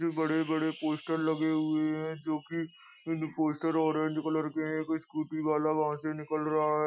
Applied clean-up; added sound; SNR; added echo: classical method Wiener filter.